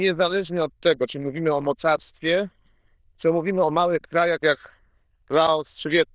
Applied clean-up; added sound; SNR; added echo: neural diffusion model UNIVERSE++.